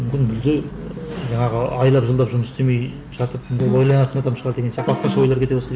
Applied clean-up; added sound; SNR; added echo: none; Bus / Vehicle horn, car horn, honking; 15 dB; none.